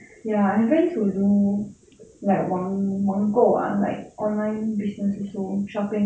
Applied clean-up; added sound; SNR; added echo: none; none; none; none.